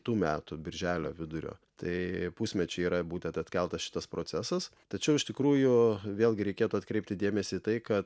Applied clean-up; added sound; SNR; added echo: none; none; none; none.